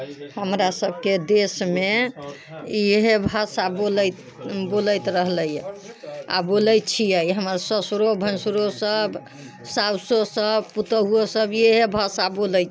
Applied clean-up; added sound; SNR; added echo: none; none; none; none.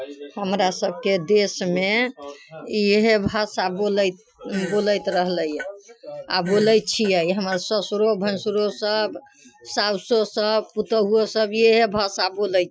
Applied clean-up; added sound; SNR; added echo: classical method Wiener filter.